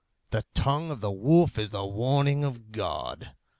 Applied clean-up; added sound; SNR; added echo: none; none; none; none.